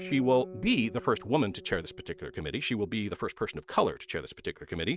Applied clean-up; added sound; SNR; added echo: neural mask model RNNoise.